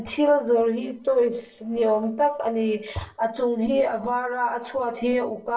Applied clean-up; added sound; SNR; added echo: neural separator model SepFormer DNS4.